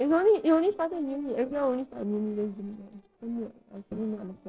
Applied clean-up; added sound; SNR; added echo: neural separator model SepFormer DNS4.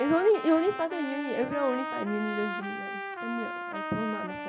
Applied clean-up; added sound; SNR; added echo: none; Trumpet; 7 dB; reverberation time 2.5 s.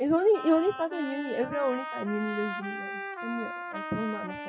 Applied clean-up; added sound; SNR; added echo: classical method WPE with log-MMSE.